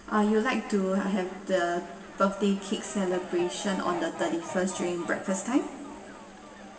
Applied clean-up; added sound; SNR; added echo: none; Fowl; 14 dB; reverberation time 3.0 s.